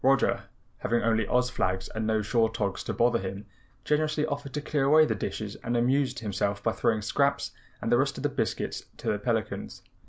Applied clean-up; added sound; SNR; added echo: none; none; none; none.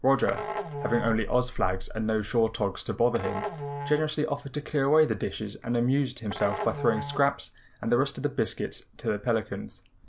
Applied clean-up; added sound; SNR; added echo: none; Musical instrument; 11 dB; none.